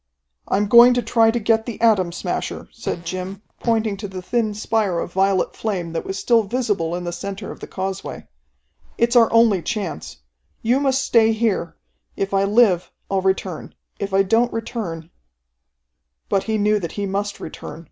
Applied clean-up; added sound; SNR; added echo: none; Fart; 17 dB; none.